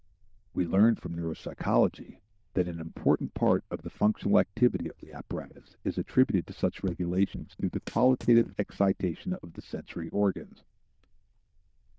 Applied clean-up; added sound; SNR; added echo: neural diffusion model UNIVERSE++.